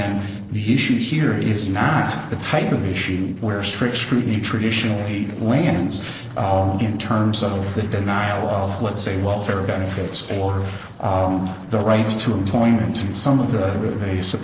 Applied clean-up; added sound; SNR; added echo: neural separator model SepFormer DNS4.